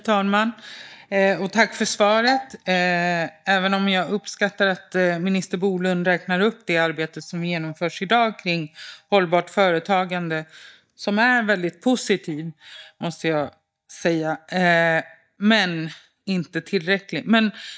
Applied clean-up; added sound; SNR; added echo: neural mask model DeepFilterNet 3.